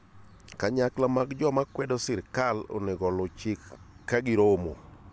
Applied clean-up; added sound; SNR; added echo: none; none; none; none.